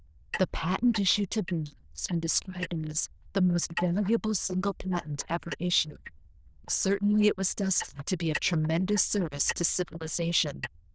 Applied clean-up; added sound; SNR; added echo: neural diffusion model UNIVERSE++.